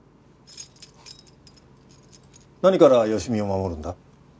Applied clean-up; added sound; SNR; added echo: none; none; none; none.